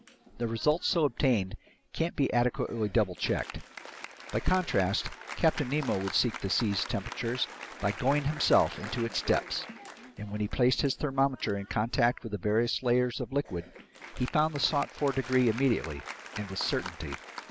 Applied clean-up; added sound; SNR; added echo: none; Applause; 15 dB; none.